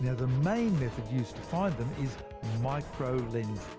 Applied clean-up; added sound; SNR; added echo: none; Scratching (performance technique) + Piano / Organ; 11 dB; none.